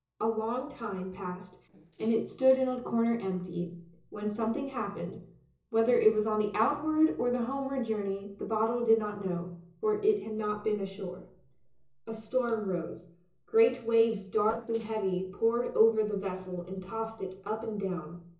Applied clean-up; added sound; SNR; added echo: neural separator model SepFormer DNS4.